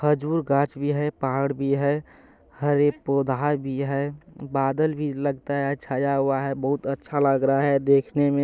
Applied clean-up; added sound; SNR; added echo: none; none; none; none.